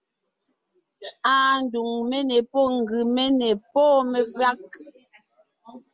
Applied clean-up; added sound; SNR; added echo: none; none; none; none.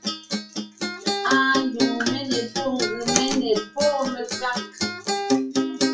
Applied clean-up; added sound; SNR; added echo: classical method WPE with log-MMSE.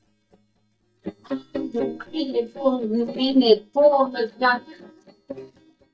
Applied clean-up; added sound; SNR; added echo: neural mask model DeepFilterNet 3.